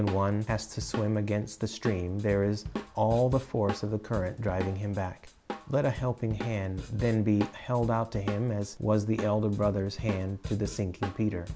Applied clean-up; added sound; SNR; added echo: none; Drum kit; 11 dB; none.